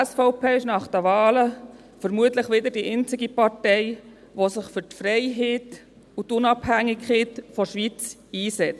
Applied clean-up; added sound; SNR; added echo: none; none; none; none.